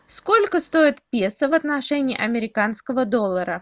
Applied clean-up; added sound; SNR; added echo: none; none; none; none.